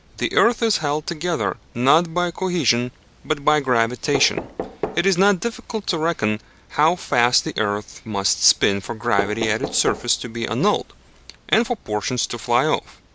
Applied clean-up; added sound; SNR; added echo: none; Knock; 12 dB; none.